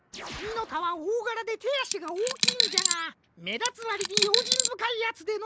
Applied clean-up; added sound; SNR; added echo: none; Coin (dropping); -4 dB; none.